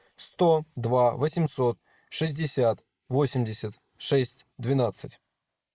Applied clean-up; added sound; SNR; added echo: neural mask model Resemble Enhance denoiser.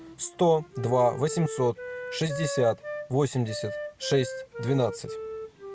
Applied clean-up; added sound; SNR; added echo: none; Wind instrument, woodwind instrument; 9 dB; none.